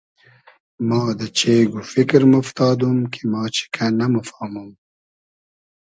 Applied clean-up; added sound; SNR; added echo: none; none; none; none.